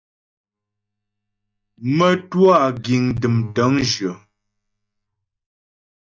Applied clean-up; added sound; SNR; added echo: neural mask model DeepFilterNet 3.